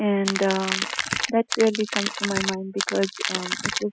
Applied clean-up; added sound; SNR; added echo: classical method spectral subtraction.